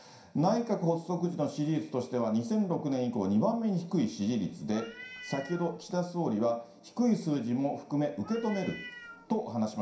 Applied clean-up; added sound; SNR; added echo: none; Meow; 17 dB; reverberation time 0.5 s.